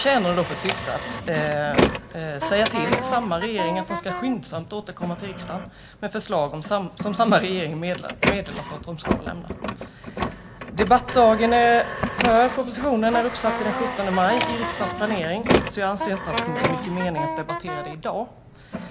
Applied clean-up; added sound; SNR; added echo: none; Wind instrument, woodwind instrument + Printer; 4 dB; none.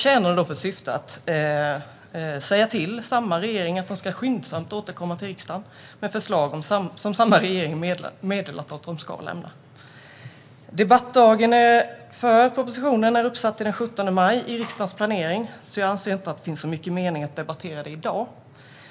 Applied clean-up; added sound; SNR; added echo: none; none; none; none.